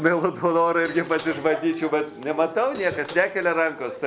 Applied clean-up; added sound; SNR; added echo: none; Cutlery, silverware / Dishes, pots, and pans; 19 dB; none.